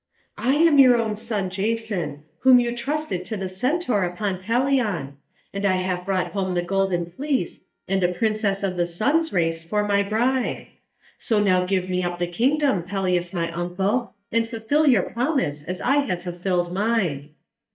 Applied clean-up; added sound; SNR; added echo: neural mask model DeepFilterNet 3.